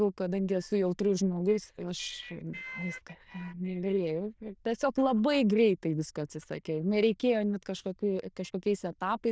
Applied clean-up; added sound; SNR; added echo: neural diffusion model UNIVERSE++.